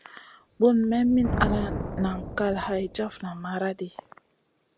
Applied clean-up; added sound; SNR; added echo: none; Thunder; 8 dB; none.